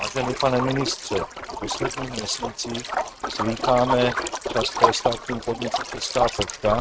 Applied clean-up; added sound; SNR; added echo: neural mask model RNNoise.